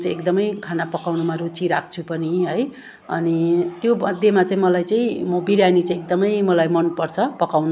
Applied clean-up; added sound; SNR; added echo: none; none; none; none.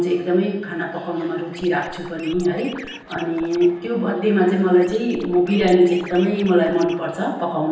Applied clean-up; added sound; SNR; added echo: none; Scratching (performance technique); 19 dB; reverberation time 0.9 s.